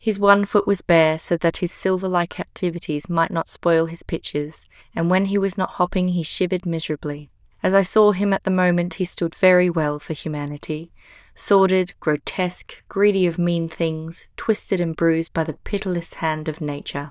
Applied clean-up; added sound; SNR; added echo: neural diffusion model UNIVERSE++.